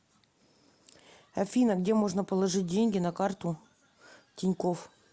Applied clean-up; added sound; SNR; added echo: none; none; none; none.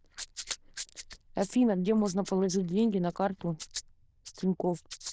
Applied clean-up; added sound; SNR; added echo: neural diffusion model UNIVERSE++.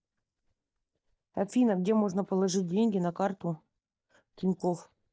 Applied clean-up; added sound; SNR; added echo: neural mask model DeepFilterNet 3.